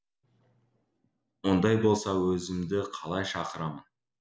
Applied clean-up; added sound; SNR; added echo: none; none; none; none.